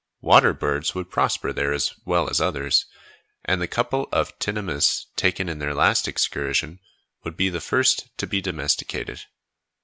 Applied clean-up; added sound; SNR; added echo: none; none; none; none.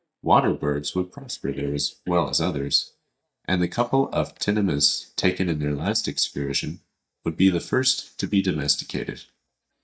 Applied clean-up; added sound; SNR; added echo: neural mask model DeepFilterNet 3.